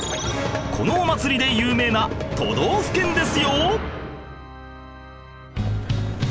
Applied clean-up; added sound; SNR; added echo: none; Organ; 19 dB; none.